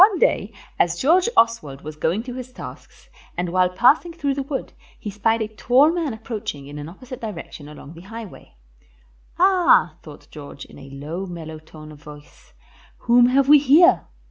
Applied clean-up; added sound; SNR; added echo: none; none; none; none.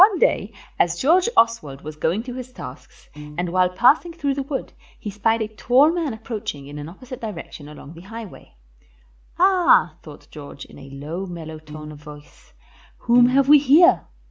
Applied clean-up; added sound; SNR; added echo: none; Piano; 16 dB; none.